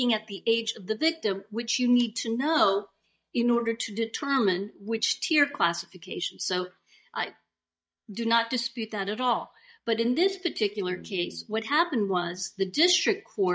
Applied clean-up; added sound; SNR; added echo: neural mask model DeepFilterNet 3.